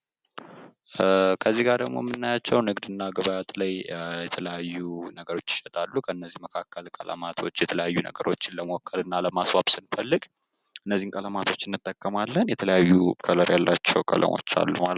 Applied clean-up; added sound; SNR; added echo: none; none; none; none.